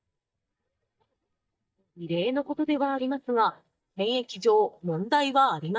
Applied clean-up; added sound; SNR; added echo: neural mask model DeepFilterNet 3.